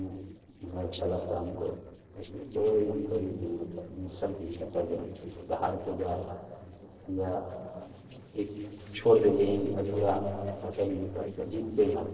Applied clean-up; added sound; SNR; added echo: neural separator model SepFormer DNS4.